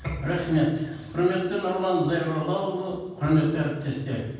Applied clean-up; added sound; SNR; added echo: none; none; none; reverberation time 1.2 s.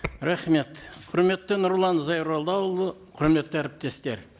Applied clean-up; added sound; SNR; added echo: none; none; none; none.